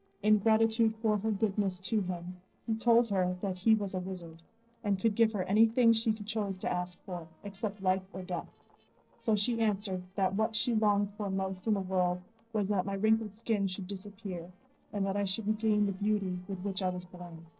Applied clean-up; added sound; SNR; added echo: neural separator model SepFormer DNS4.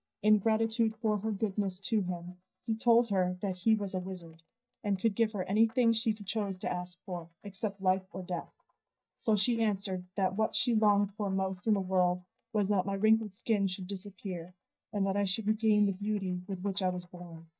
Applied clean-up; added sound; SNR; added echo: neural mask model DeepFilterNet 3.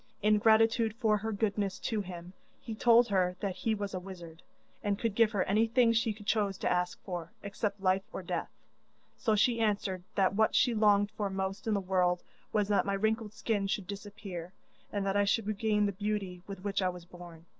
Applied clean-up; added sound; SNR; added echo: none; none; none; none.